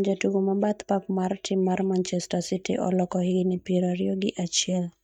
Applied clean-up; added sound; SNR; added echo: neural mask model DeepFilterNet 3.